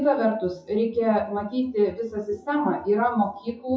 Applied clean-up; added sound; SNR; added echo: classical method WPE with log-MMSE.